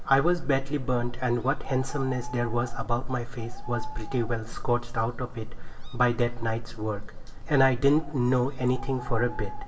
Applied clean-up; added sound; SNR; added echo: none; Bird; 19 dB; reverberation time 2.6 s.